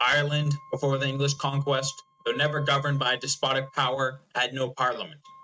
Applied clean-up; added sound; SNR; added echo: neural mask model RNNoise.